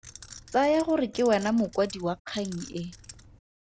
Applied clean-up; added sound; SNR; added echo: none; Keys jangling; 19 dB; none.